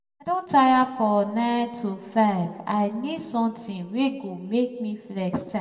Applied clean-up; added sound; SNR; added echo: none; none; none; reverberation time 1.1 s.